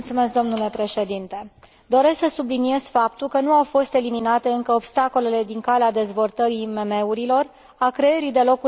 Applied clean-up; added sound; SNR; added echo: none; none; none; none.